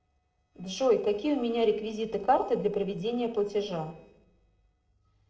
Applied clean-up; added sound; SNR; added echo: neural separator model SepFormer DNS4.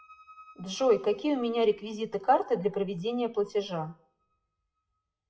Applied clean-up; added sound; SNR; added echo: classical method WPE with log-MMSE.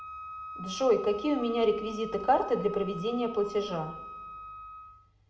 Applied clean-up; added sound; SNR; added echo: none; Wind instrument, woodwind instrument; 12 dB; reverberation time 0.7 s.